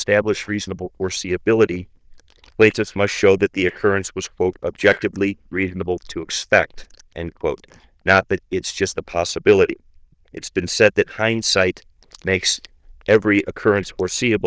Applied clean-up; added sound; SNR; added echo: neural diffusion model UNIVERSE++.